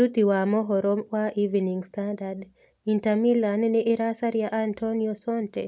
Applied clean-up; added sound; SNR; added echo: none; none; none; none.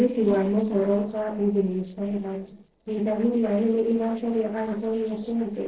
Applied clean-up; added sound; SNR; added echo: neural separator model SepFormer DNS4.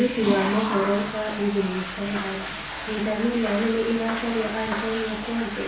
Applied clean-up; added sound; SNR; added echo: none; Toilet flush / Water; 6 dB; reverberation time 0.3 s.